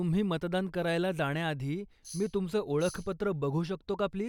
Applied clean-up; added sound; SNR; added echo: none; Tambourine; 17 dB; none.